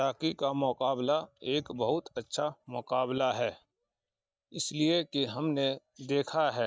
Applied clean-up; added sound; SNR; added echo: neural mask model DeepFilterNet 3.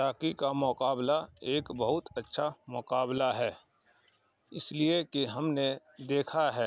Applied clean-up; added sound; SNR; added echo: none; none; none; none.